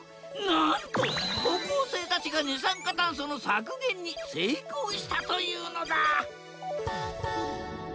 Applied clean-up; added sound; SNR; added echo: none; none; none; none.